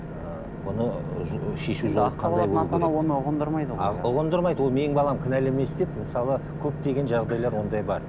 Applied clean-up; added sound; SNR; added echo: none; Engine / Boat, Water vehicle; 7 dB; none.